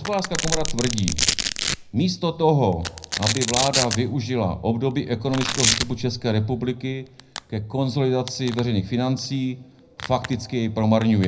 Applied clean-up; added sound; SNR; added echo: none; Domestic sounds, home sounds; 6 dB; reverberation time 0.4 s.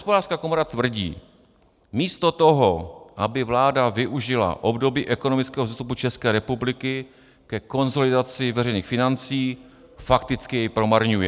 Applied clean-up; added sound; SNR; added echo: none; none; none; none.